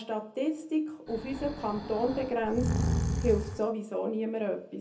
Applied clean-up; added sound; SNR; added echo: none; Breathing; 1 dB; reverberation time 0.3 s.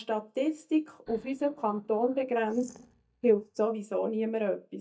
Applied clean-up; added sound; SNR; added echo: neural mask model DeepFilterNet 3.